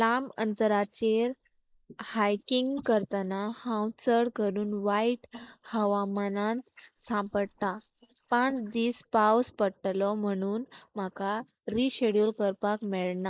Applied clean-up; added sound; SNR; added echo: neural mask model Resemble Enhance denoiser.